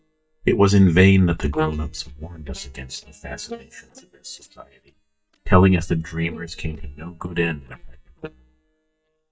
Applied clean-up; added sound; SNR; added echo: neural mask model DeepFilterNet 3.